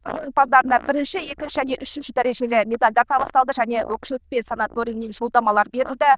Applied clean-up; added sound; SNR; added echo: neural diffusion model UNIVERSE++.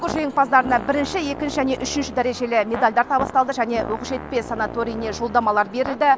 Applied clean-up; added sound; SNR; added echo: none; Fart; 13 dB; none.